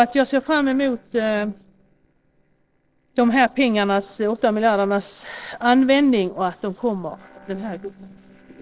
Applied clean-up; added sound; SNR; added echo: neural separator model SepFormer DNS4.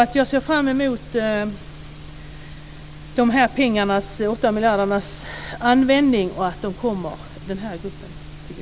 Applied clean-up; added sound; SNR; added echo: none; none; none; none.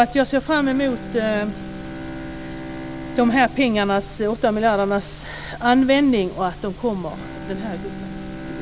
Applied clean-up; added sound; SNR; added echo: none; Bowed string instrument; 14 dB; none.